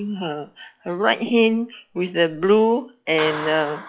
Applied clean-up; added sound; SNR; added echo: classical method log-MMSE.